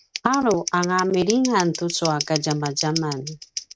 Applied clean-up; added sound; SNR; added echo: neural mask model RNNoise.